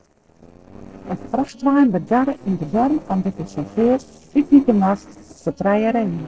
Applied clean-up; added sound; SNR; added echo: neural separator model SepFormer DNS4.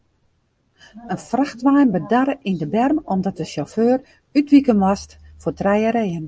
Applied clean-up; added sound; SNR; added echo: none; none; none; none.